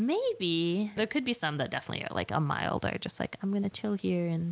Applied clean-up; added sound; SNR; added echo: none; none; none; none.